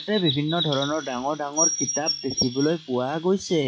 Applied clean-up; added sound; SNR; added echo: classical method log-MMSE.